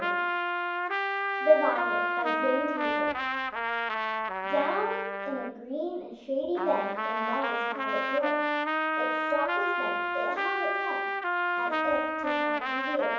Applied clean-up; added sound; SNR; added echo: none; Trumpet; -2 dB; reverberation time 1.2 s.